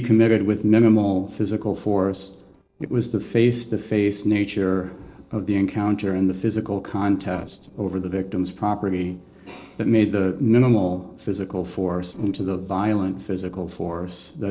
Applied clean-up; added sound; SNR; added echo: neural separator model SepFormer DNS4.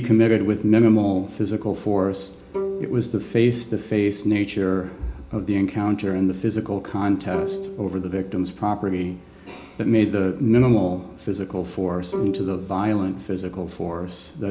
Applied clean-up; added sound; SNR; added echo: none; Bowed string instrument; 15 dB; reverberation time 0.4 s.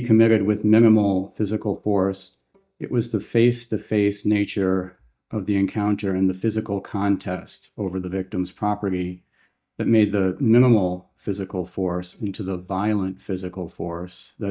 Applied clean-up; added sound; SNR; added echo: neural mask model DeepFilterNet 3.